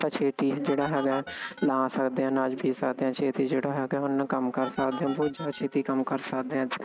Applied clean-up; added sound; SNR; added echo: neural mask model RNNoise.